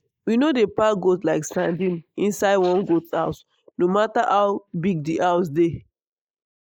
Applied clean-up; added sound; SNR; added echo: neural mask model Resemble Enhance denoiser.